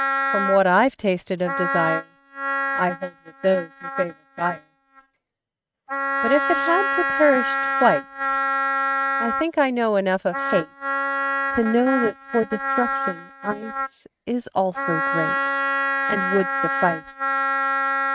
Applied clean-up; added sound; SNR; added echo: neural mask model RNNoise.